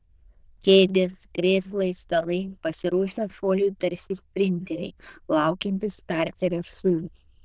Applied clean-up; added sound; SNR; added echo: neural diffusion model UNIVERSE++.